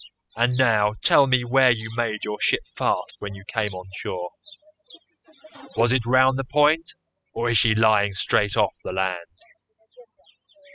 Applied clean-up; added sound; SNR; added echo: classical method spectral subtraction.